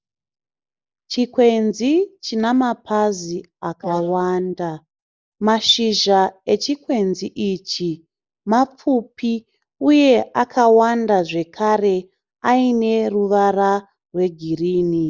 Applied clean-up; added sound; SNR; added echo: neural mask model Resemble Enhance denoiser.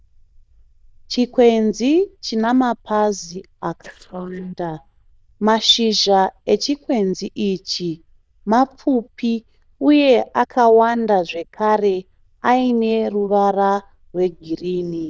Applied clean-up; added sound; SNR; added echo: neural diffusion model UNIVERSE++.